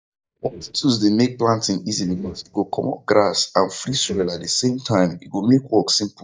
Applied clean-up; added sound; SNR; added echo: neural mask model DeepFilterNet 3.